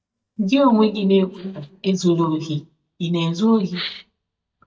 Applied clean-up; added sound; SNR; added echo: neural mask model DeepFilterNet 3.